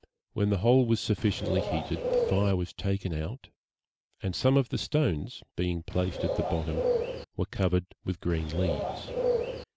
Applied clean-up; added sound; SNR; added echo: none; Bird; 2 dB; none.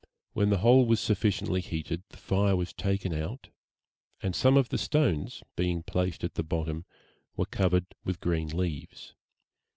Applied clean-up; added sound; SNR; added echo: none; none; none; none.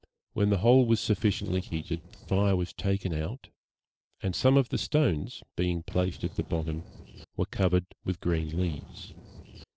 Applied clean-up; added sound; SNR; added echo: neural separator model SepFormer DNS4.